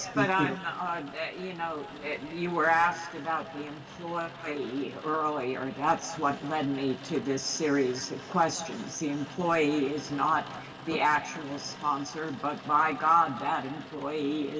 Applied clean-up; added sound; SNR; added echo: none; Rain; 16 dB; reverberation time 2.0 s.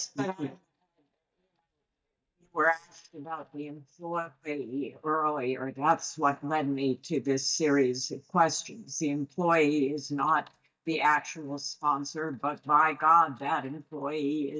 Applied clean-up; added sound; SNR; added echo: neural mask model DeepFilterNet 3.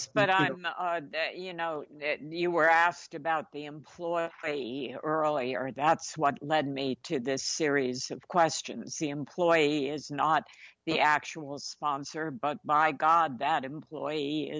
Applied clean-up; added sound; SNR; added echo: none; none; none; none.